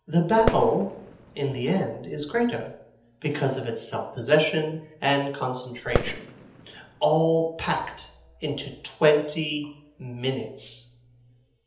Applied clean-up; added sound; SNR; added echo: none; Fireworks; 8 dB; reverberation time 0.8 s.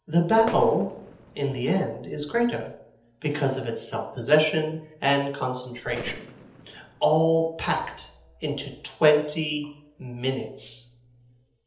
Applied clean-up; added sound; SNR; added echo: neural separator model SepFormer DNS4.